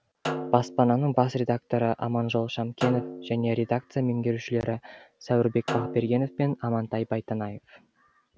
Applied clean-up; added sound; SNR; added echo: none; Snare drum; 12 dB; none.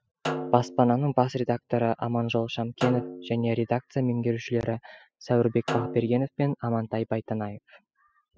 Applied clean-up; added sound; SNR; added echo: classical method spectral subtraction.